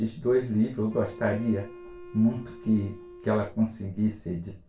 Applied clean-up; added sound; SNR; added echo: none; Wind instrument, woodwind instrument; 19 dB; reverberation time 0.2 s.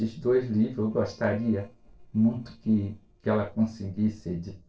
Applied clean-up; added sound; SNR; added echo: neural separator model SepFormer DNS4.